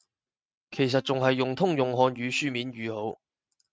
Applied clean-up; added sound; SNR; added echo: neural mask model RNNoise.